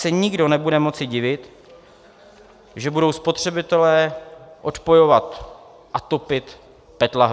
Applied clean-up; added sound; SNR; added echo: none; none; none; none.